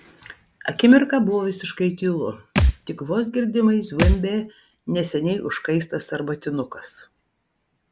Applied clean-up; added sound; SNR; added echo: none; Thump, thud; 1 dB; none.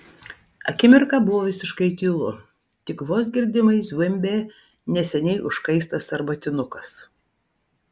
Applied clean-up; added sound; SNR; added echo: none; none; none; none.